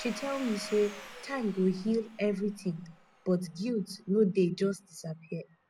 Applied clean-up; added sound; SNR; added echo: none; Domestic sounds, home sounds; 18 dB; none.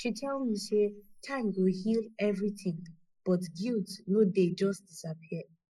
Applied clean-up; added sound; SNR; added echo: neural mask model Resemble Enhance denoiser.